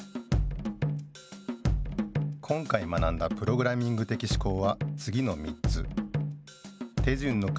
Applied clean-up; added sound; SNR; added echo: none; none; none; none.